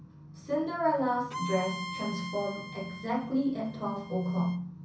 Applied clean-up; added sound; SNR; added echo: none; Bowed string instrument; 11 dB; reverberation time 0.6 s.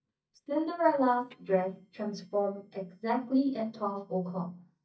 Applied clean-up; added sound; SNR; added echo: neural mask model DeepFilterNet 3.